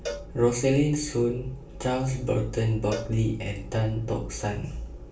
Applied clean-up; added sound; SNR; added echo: none; Cowbell; 16 dB; reverberation time 0.3 s.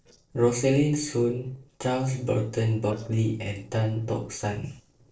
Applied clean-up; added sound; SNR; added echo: neural separator model SepFormer DNS4.